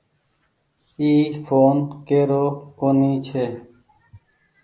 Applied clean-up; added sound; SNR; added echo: none; none; none; none.